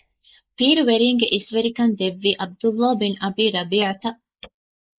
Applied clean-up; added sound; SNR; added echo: neural mask model Resemble Enhance denoiser.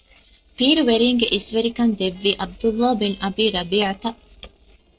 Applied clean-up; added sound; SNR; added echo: neural separator model SepFormer DNS4.